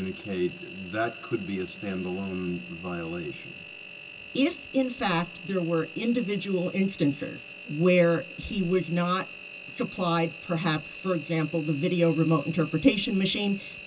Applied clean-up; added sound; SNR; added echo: none; Engine; 15 dB; reverberation time 0.2 s.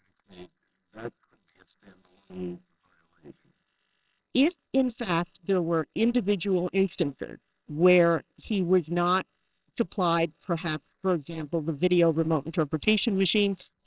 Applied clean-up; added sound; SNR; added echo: neural separator model SepFormer WHAMR!.